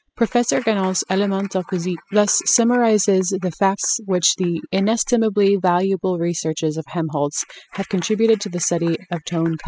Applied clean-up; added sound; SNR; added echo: classical method spectral subtraction.